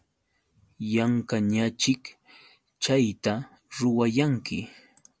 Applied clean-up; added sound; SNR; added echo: none; none; none; none.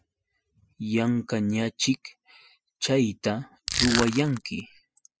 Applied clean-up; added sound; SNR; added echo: classical method spectral subtraction.